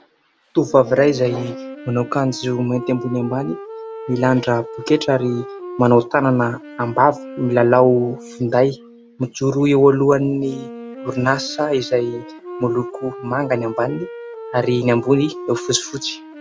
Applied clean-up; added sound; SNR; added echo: none; Wind instrument, woodwind instrument; 14 dB; none.